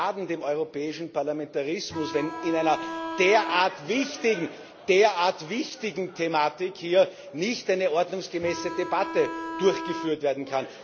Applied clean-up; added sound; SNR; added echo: none; Bowed string instrument; 8 dB; none.